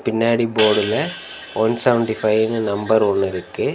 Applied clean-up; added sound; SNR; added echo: none; Hi-hat; 14 dB; none.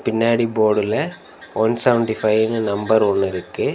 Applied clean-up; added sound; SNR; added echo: none; none; none; none.